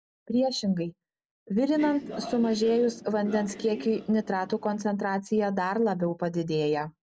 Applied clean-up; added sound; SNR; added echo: none; Train; 13 dB; none.